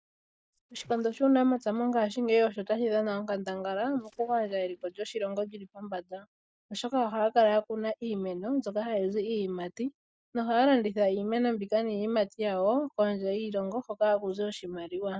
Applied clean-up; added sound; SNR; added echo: neural mask model DeepFilterNet 3.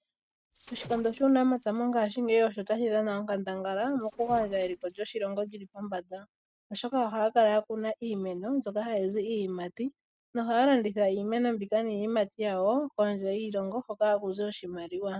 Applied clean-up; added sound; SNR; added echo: neural mask model RNNoise.